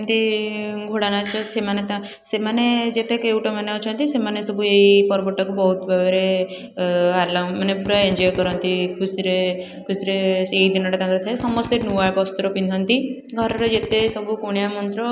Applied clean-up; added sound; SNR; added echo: none; Drill; 12 dB; none.